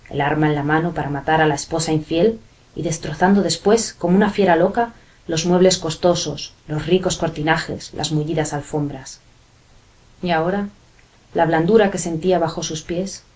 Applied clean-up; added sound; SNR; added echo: none; none; none; none.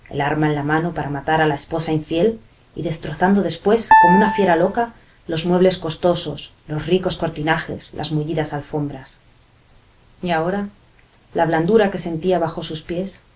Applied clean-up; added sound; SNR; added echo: none; Piano; -4 dB; none.